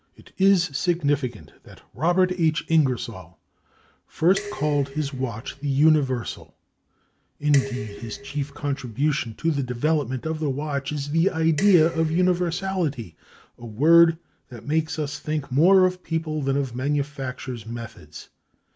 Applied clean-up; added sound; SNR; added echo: none; Dishes, pots, and pans; 14 dB; none.